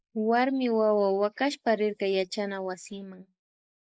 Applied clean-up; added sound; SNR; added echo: neural mask model Resemble Enhance denoiser.